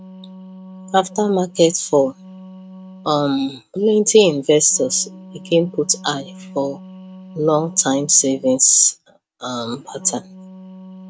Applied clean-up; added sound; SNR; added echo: neural mask model RNNoise.